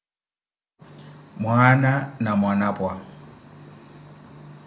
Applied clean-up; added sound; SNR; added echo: none; none; none; none.